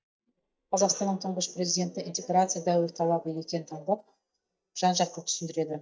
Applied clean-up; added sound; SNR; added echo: neural mask model DeepFilterNet 3.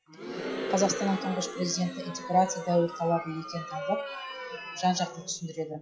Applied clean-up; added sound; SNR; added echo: classical method WPE with log-MMSE.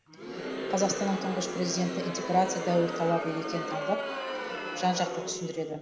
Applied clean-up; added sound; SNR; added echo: none; Crowd; 4 dB; reverberation time 0.9 s.